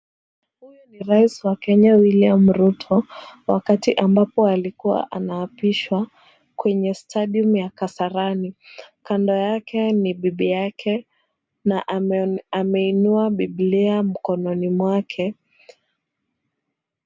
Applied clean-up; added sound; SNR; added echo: none; none; none; none.